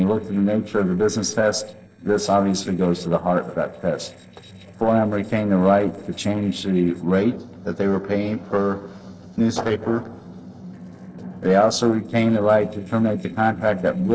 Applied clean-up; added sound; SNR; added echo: neural separator model SepFormer DNS4.